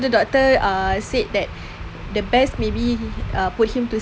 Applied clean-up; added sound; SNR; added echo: none; none; none; none.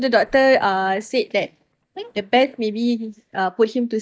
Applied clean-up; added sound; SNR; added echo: neural mask model DeepFilterNet 3.